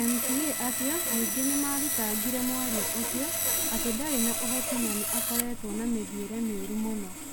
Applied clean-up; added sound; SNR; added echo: none; Sawing; -2 dB; none.